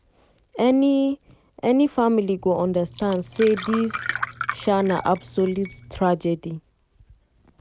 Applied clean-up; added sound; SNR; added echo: none; Glass; 11 dB; none.